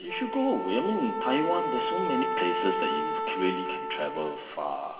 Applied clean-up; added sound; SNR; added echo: none; Wind instrument, woodwind instrument; 1 dB; reverberation time 2.3 s.